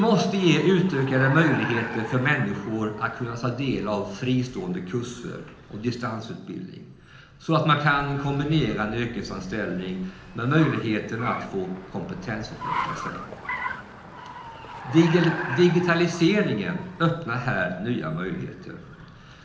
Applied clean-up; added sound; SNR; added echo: none; Car; 13 dB; reverberation time 0.8 s.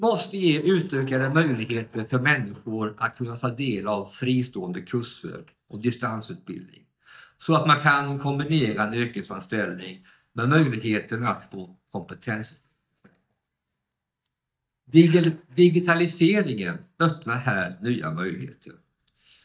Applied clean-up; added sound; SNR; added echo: neural mask model DeepFilterNet 3.